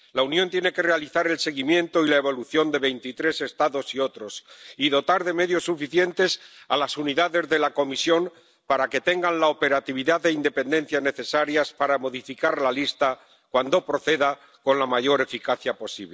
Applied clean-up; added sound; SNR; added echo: none; none; none; none.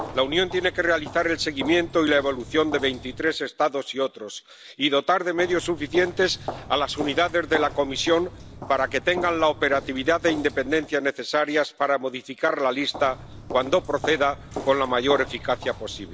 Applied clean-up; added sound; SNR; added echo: none; Walk, footsteps; 14 dB; none.